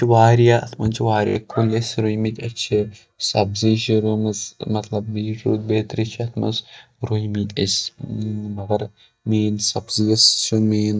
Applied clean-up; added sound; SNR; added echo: neural mask model DeepFilterNet 3.